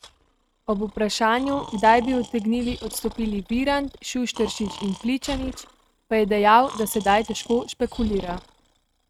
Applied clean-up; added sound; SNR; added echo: neural mask model RNNoise.